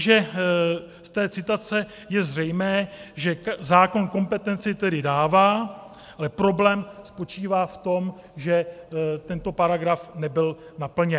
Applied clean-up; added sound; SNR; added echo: none; none; none; none.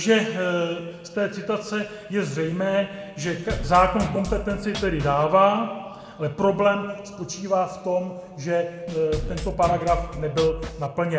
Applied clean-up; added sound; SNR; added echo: none; Drum kit; 8 dB; reverberation time 1.5 s.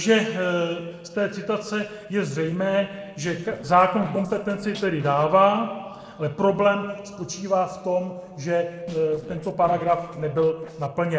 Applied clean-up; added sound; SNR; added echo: neural separator model SepFormer DNS4.